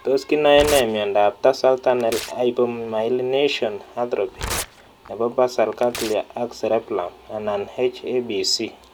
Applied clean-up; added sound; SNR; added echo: none; Tearing; 14 dB; none.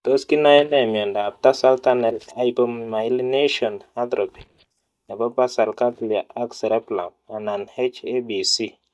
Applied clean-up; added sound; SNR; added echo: neural mask model DeepFilterNet 3.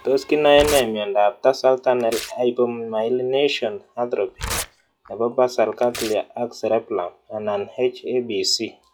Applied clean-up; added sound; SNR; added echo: classical method log-MMSE.